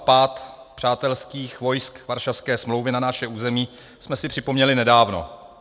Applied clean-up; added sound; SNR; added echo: none; none; none; none.